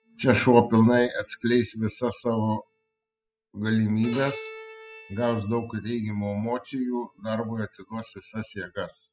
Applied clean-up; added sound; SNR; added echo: classical method spectral subtraction.